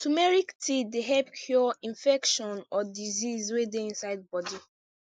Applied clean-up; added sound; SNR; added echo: neural mask model Resemble Enhance denoiser.